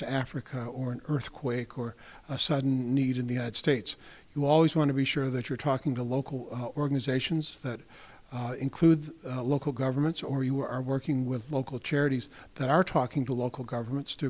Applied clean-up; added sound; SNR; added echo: none; none; none; none.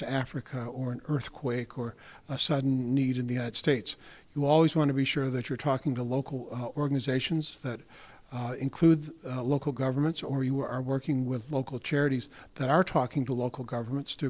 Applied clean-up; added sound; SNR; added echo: neural separator model SepFormer DNS4.